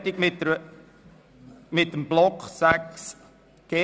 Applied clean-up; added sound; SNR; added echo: none; none; none; none.